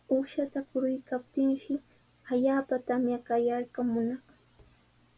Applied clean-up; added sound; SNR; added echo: none; none; none; none.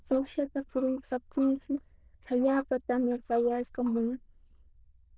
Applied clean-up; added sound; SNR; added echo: neural diffusion model UNIVERSE++.